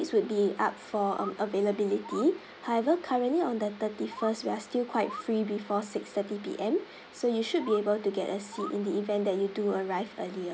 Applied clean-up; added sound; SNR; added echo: none; Bird; 18 dB; none.